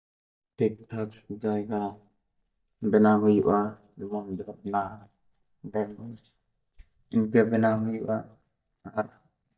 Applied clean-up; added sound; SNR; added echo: neural mask model DeepFilterNet 3.